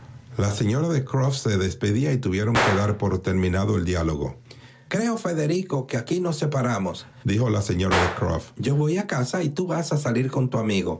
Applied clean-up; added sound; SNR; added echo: none; Gunshot, gunfire; 11 dB; none.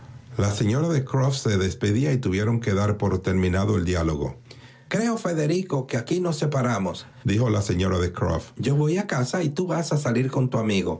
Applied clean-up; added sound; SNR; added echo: none; none; none; none.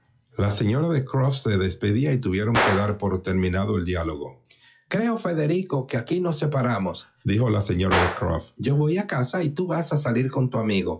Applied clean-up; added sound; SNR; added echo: classical method log-MMSE.